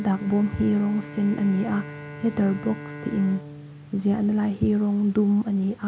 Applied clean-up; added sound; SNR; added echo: none; Bowed string instrument; 16 dB; none.